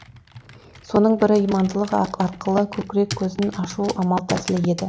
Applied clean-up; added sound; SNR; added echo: none; Computer keyboard; 16 dB; none.